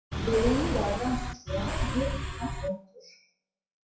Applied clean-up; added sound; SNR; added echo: classical method WPE with log-MMSE.